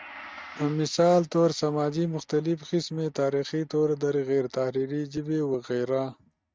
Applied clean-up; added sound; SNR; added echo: neural mask model RNNoise.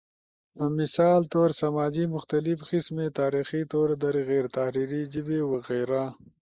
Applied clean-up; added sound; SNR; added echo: neural mask model Resemble Enhance denoiser.